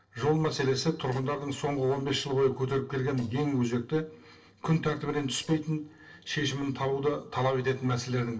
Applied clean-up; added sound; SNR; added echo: neural separator model SepFormer DNS4.